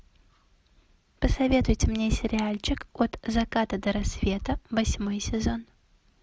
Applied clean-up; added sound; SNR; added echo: none; none; none; none.